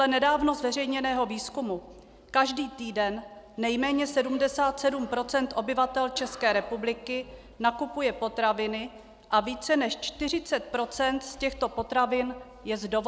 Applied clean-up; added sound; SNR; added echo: none; none; none; none.